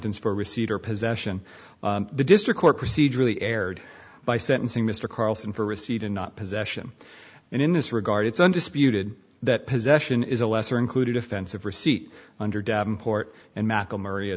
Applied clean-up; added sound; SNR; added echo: none; none; none; none.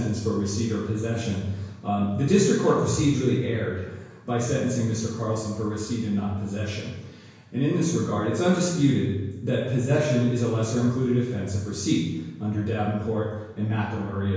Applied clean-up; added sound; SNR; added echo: none; none; none; reverberation time 1.0 s.